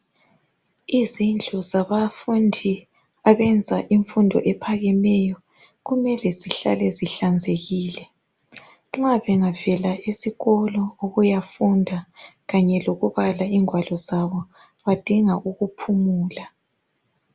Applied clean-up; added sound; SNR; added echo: none; none; none; none.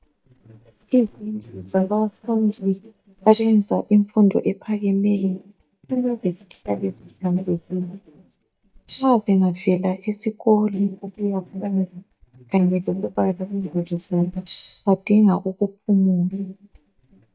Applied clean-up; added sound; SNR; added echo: neural mask model DeepFilterNet 3.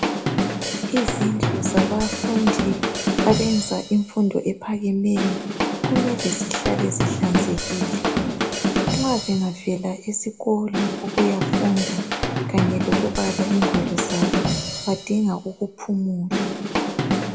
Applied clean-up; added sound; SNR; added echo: none; Drum / Drum kit; 0 dB; reverberation time 1.0 s.